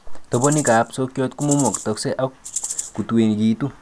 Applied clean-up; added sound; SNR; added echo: none; Rattle (instrument); 8 dB; none.